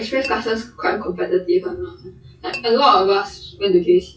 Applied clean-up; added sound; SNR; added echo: classical method WPE with log-MMSE.